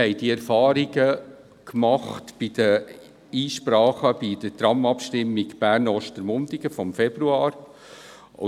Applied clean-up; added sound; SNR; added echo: none; none; none; none.